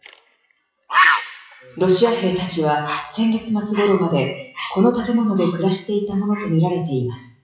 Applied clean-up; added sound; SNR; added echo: classical method WPE with log-MMSE.